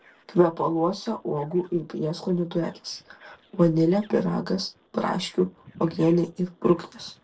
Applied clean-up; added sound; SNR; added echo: neural separator model SepFormer DNS4.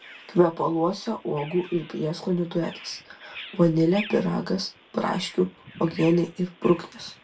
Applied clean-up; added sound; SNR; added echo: none; Bird vocalization, bird call, bird song; 19 dB; reverberation time 0.2 s.